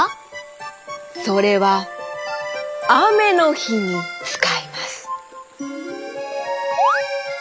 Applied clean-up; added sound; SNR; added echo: none; Wind instrument, woodwind instrument; 12 dB; none.